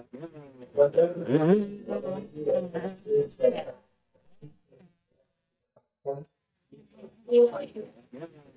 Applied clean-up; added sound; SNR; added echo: neural mask model DeepFilterNet 3.